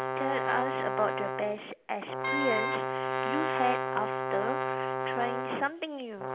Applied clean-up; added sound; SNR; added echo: none; Wind instrument, woodwind instrument + Brass instrument; -2 dB; none.